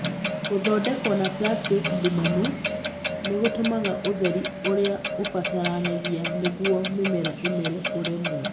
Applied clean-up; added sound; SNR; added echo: none; Clock; 2 dB; reverberation time 0.3 s.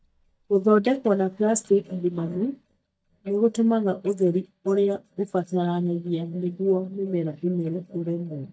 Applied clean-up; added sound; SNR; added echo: neural mask model DeepFilterNet 3.